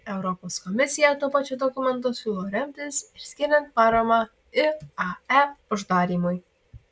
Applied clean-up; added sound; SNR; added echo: none; none; none; none.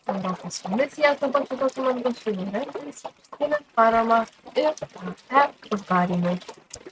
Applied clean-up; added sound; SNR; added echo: neural mask model RNNoise.